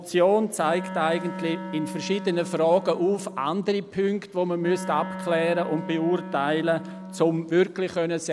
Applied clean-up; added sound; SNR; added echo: none; Wind instrument, woodwind instrument; 12 dB; none.